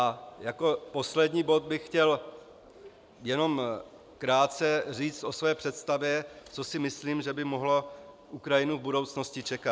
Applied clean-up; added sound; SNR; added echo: none; none; none; none.